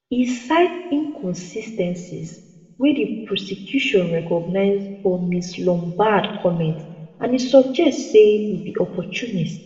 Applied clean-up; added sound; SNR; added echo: none; none; none; reverberation time 1.1 s.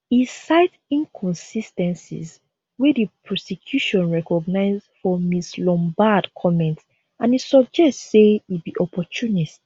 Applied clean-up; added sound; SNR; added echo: none; none; none; none.